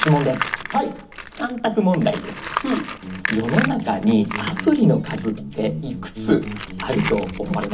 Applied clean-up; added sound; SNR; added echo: none; Tools; 10 dB; reverberation time 0.4 s.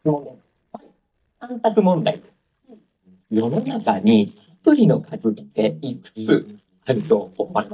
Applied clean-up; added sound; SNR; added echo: neural mask model DeepFilterNet 3.